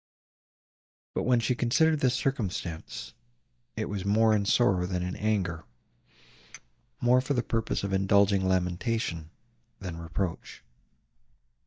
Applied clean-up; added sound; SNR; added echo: neural mask model DeepFilterNet 3.